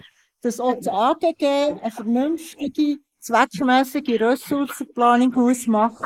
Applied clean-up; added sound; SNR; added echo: neural mask model Resemble Enhance denoiser.